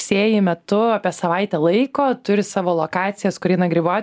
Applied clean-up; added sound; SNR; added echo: none; none; none; none.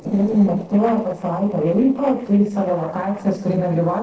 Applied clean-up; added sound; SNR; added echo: neural separator model SepFormer DNS4.